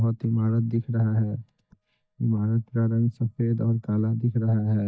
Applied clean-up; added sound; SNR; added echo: neural mask model DeepFilterNet 3.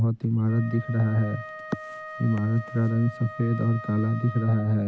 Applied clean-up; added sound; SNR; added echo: none; Wind instrument, woodwind instrument; 15 dB; none.